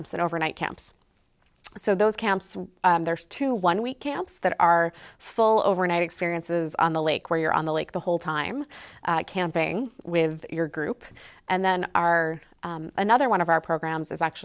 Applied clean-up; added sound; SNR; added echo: none; none; none; none.